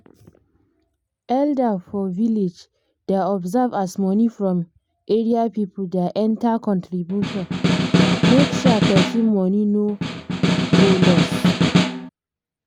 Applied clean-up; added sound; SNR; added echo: none; Snare drum; -4 dB; none.